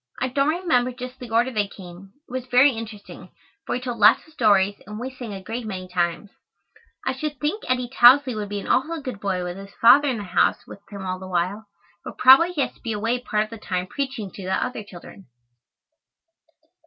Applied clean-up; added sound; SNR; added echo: none; none; none; none.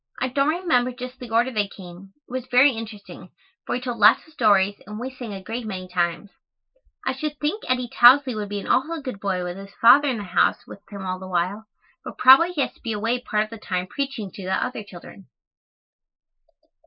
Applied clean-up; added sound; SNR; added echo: neural mask model Resemble Enhance denoiser.